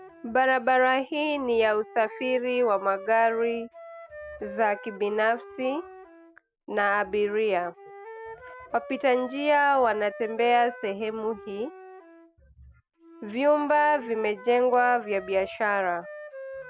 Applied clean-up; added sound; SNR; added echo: none; Wind instrument, woodwind instrument; 17 dB; none.